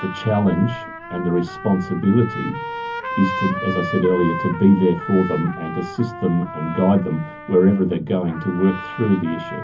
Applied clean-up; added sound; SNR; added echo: none; Trumpet; 10 dB; reverberation time 0.3 s.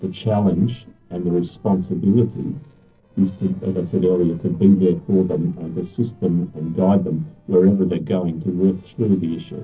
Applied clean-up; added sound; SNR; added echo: neural separator model SepFormer DNS4.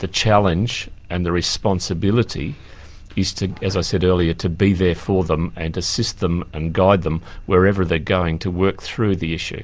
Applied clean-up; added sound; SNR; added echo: none; none; none; none.